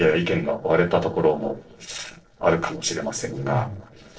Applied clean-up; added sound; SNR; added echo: neural separator model SepFormer DNS4.